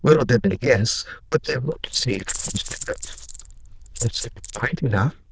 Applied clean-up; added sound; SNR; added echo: neural diffusion model UNIVERSE++.